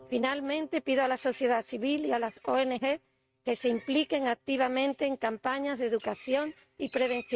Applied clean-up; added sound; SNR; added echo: neural mask model RNNoise.